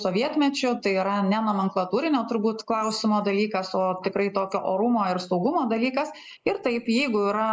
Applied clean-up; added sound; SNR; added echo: neural mask model Resemble Enhance denoiser.